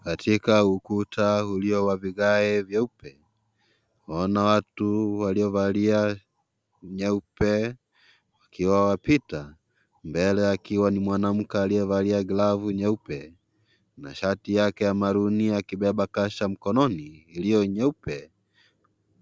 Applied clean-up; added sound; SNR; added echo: none; none; none; none.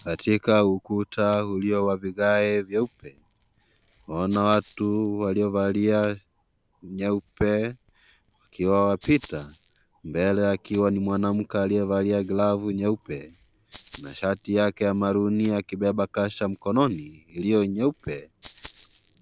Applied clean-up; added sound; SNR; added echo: none; Rattle (instrument); 13 dB; none.